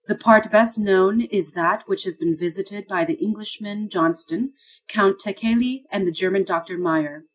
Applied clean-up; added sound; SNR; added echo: none; none; none; none.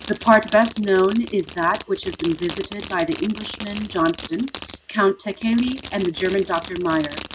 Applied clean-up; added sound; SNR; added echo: none; Fireworks; 15 dB; none.